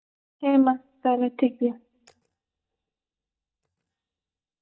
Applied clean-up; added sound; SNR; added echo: neural mask model DeepFilterNet 3.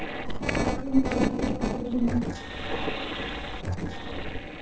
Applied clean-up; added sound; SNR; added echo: neural separator model SepFormer DNS4.